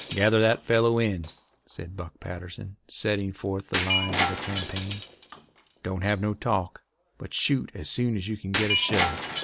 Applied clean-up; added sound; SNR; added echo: none; Shatter; 5 dB; none.